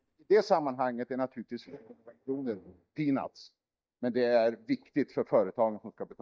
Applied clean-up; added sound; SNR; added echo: neural mask model DeepFilterNet 3.